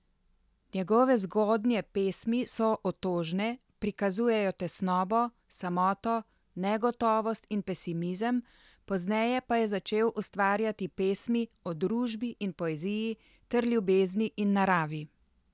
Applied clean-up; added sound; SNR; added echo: none; none; none; none.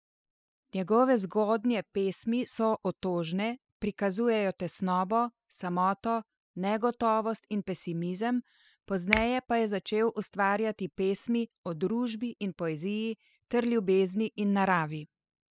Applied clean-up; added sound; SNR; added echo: classical method spectral subtraction.